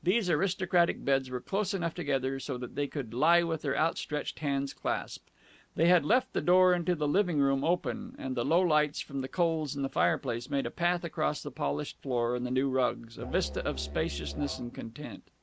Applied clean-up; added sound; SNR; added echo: none; Musical instrument; 11 dB; none.